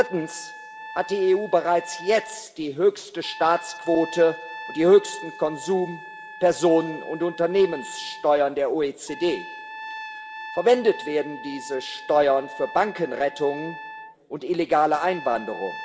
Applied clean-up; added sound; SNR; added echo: none; Trumpet; 15 dB; reverberation time 2.0 s.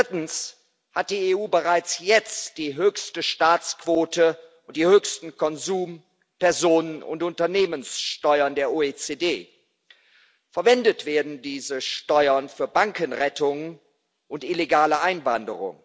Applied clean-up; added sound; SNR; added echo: none; none; none; none.